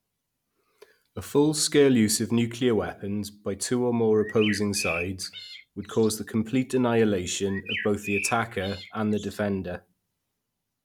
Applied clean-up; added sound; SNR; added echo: none; Bird; 10 dB; none.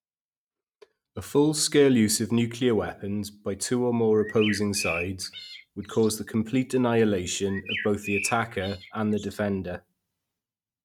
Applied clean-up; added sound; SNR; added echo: neural mask model RNNoise.